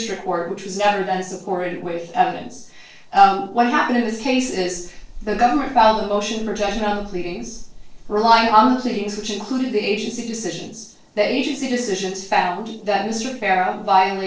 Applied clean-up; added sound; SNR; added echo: neural separator model SepFormer DNS4.